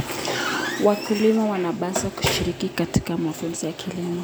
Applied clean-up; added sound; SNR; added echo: none; none; none; none.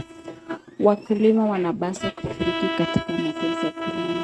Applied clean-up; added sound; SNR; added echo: neural mask model RNNoise.